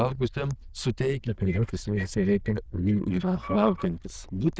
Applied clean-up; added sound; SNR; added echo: neural diffusion model UNIVERSE++.